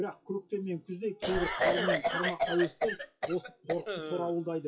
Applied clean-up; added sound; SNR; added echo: classical method WPE with log-MMSE.